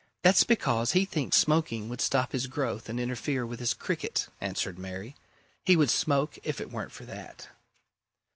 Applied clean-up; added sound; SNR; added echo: none; none; none; none.